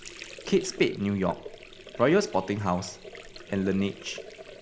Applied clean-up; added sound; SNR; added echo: none; Sink (filling or washing) / Water; 16 dB; none.